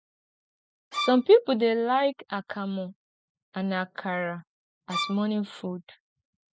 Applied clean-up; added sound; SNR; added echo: none; Bowed string instrument; 6 dB; none.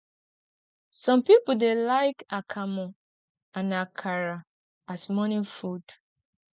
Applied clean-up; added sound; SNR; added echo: none; none; none; none.